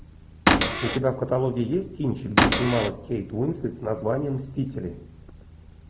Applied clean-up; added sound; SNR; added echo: none; Cupboard open or close / Door; -5 dB; none.